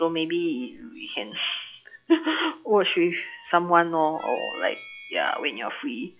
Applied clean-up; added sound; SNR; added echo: classical method log-MMSE.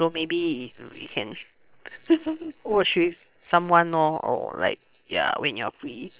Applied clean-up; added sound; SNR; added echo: neural separator model SepFormer WHAM!.